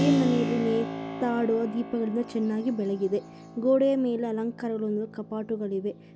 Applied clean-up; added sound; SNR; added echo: none; Keyboard (musical); 7 dB; none.